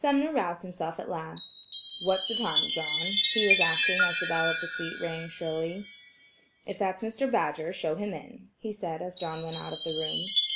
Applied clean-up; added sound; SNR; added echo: none; Chime; -3 dB; none.